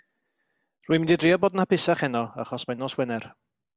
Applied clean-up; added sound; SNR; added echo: none; none; none; none.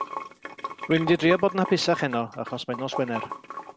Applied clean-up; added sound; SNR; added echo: none; Sink (filling or washing) / Water; 10 dB; none.